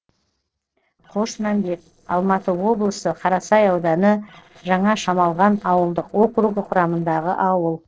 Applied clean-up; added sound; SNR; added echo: neural separator model SepFormer DNS4.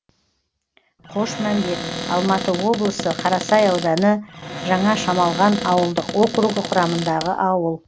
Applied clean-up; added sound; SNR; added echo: none; Cupboard open or close; 8 dB; none.